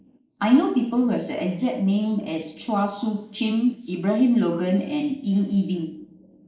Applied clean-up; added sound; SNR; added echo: neural mask model Resemble Enhance denoiser.